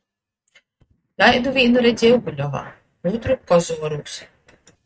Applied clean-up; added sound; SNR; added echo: neural mask model RNNoise.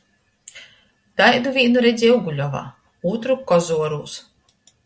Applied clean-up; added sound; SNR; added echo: none; none; none; none.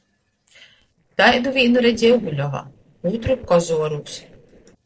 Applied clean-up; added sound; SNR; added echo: neural separator model SepFormer DNS4.